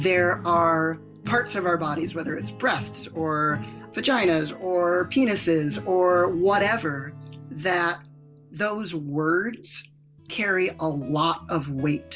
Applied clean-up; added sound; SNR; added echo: none; none; none; none.